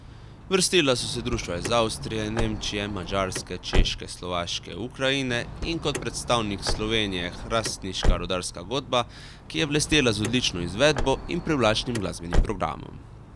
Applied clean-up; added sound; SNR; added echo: none; Car; 4 dB; none.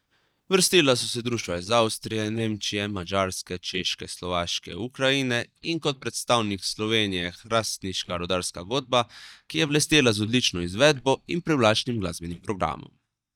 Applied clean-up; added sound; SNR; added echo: neural mask model DeepFilterNet 3.